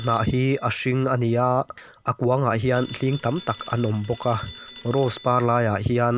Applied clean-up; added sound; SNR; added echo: none; Telephone; 18 dB; none.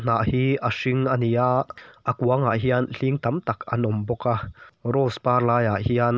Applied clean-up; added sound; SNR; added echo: none; none; none; none.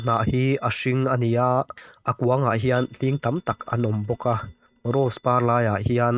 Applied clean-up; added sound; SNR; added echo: neural mask model RNNoise.